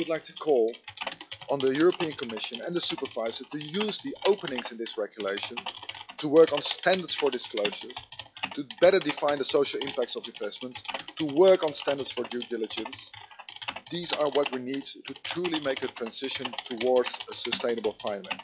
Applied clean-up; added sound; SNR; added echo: classical method log-MMSE.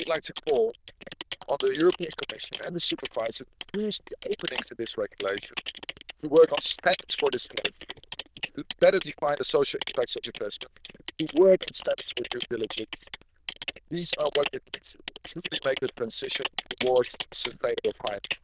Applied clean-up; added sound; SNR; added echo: neural diffusion model UNIVERSE++.